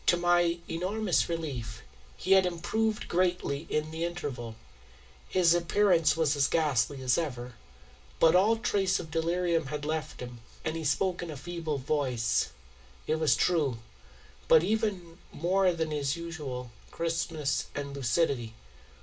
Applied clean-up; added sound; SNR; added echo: none; none; none; reverberation time 0.2 s.